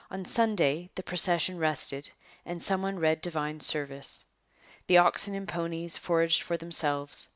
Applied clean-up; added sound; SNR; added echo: none; none; none; none.